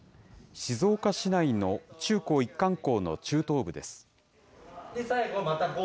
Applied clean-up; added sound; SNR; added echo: none; none; none; none.